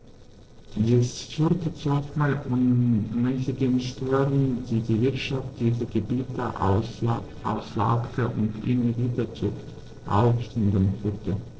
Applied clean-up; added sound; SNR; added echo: neural separator model SepFormer DNS4.